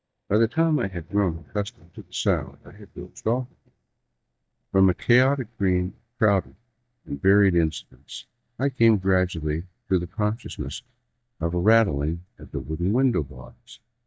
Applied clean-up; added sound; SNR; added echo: neural mask model DeepFilterNet 3.